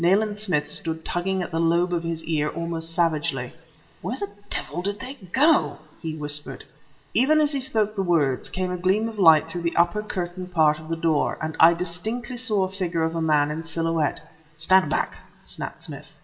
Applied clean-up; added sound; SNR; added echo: none; none; none; reverberation time 0.7 s.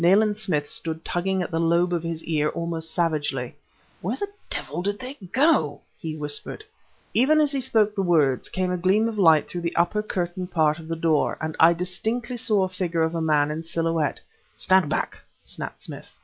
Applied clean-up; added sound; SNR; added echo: none; none; none; none.